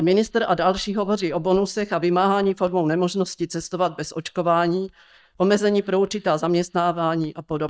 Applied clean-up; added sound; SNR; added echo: neural mask model DeepFilterNet 3.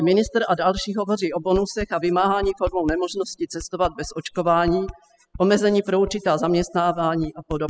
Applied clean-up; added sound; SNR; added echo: classical method spectral subtraction.